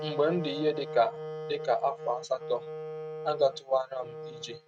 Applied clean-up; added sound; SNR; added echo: neural mask model RNNoise.